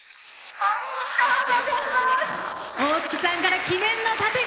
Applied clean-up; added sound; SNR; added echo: neural mask model Resemble Enhance denoiser.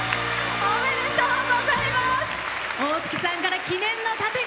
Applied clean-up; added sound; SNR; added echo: none; none; none; none.